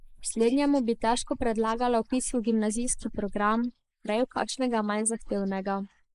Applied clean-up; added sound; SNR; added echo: neural mask model Resemble Enhance denoiser.